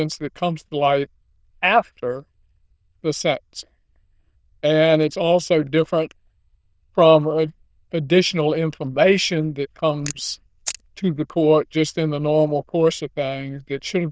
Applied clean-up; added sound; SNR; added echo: neural diffusion model UNIVERSE++.